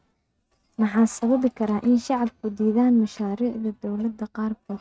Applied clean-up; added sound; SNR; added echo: neural mask model RNNoise.